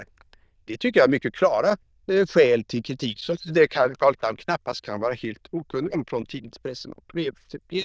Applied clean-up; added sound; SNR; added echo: neural diffusion model UNIVERSE++.